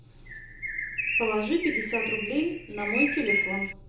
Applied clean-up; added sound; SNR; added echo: none; Bird; 1 dB; reverberation time 0.6 s.